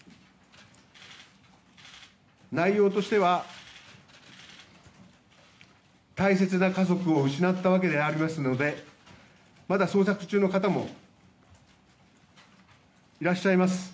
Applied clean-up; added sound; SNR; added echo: none; none; none; none.